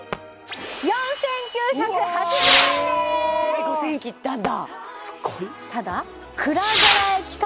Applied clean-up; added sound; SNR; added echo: none; Whoosh, swoosh, swish / Fireworks; 3 dB; none.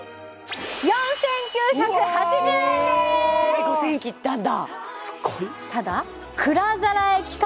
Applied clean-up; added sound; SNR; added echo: none; none; none; none.